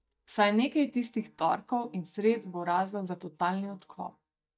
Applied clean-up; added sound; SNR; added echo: neural mask model DeepFilterNet 3.